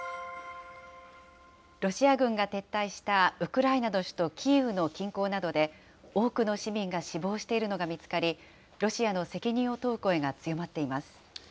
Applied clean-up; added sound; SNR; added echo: none; none; none; none.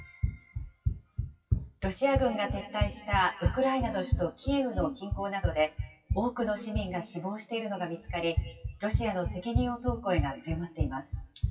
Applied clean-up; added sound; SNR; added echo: classical method WPE with log-MMSE.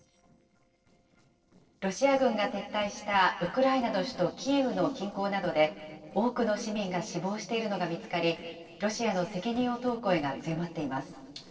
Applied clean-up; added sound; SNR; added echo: neural separator model SepFormer DNS4.